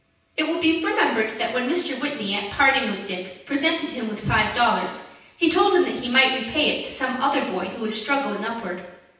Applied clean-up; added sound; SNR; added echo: none; none; none; reverberation time 0.9 s.